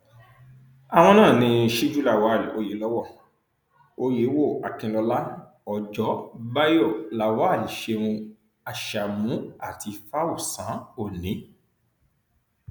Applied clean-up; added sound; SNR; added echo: none; none; none; none.